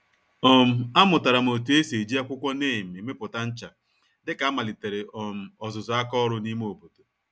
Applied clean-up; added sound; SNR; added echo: none; none; none; none.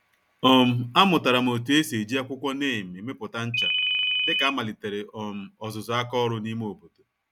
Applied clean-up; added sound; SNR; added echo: none; Ringtone; -1 dB; none.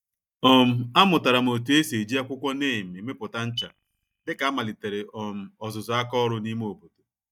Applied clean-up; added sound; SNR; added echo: neural mask model DeepFilterNet 3.